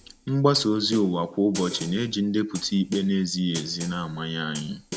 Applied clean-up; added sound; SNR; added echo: none; Snare drum; 16 dB; none.